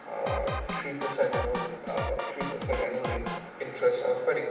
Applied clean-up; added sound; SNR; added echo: none; Drum kit; 5 dB; reverberation time 0.8 s.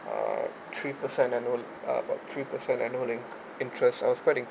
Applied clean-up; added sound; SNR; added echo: none; none; none; none.